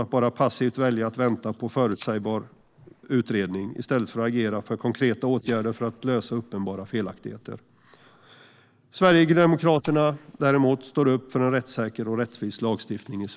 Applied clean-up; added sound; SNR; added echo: neural mask model Resemble Enhance denoiser.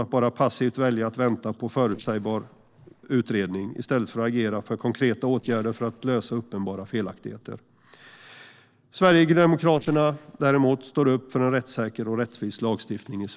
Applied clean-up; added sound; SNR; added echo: neural separator model SepFormer DNS4.